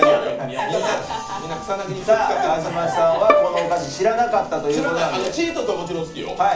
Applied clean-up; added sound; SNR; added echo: none; Bowed string instrument; 6 dB; reverberation time 0.4 s.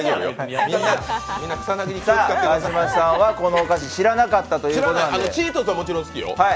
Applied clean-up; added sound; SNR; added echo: none; none; none; none.